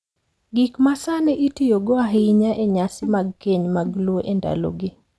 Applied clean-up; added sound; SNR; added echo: none; Keyboard (musical); 18 dB; none.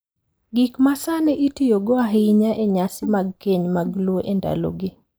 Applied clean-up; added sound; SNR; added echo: neural mask model Resemble Enhance denoiser.